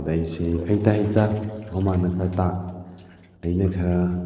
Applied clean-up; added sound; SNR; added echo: neural separator model SepFormer DNS4.